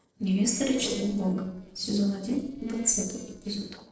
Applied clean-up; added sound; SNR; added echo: neural separator model SepFormer DNS4.